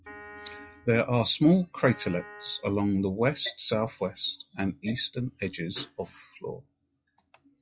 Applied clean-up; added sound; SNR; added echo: classical method log-MMSE.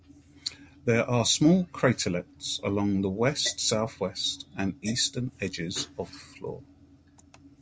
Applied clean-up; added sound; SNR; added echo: none; none; none; none.